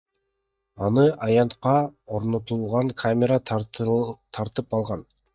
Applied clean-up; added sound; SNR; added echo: neural mask model DeepFilterNet 3.